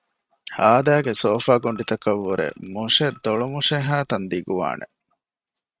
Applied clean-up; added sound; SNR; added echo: neural mask model RNNoise.